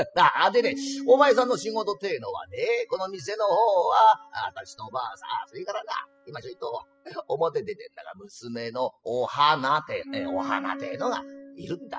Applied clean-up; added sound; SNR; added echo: classical method spectral subtraction.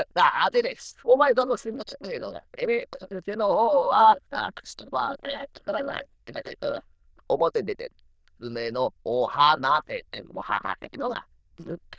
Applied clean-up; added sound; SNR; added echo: neural diffusion model UNIVERSE++.